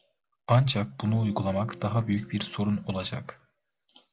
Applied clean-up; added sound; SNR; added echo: none; Electric guitar / Strum; 18 dB; none.